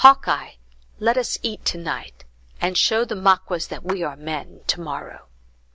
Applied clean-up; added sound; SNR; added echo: none; Clapping; 17 dB; none.